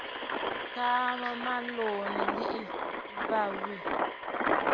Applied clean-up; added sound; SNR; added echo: none; Engine; -2 dB; none.